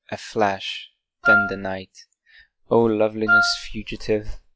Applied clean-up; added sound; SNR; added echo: classical method log-MMSE.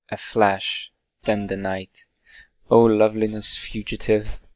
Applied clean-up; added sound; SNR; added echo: neural mask model DeepFilterNet 3.